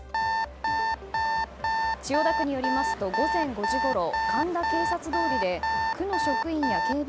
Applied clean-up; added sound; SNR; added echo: none; Alarm; -2 dB; none.